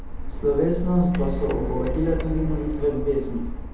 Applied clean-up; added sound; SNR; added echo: none; Printer; 3 dB; reverberation time 0.8 s.